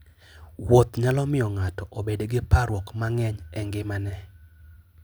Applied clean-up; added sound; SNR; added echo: none; none; none; none.